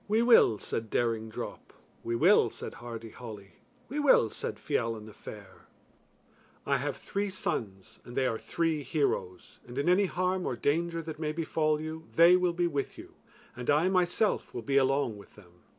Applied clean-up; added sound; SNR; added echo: none; none; none; none.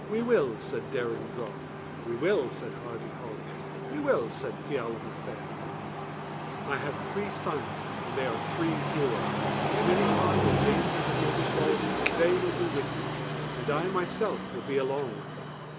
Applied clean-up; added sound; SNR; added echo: none; Train + Finger snapping; 0 dB; none.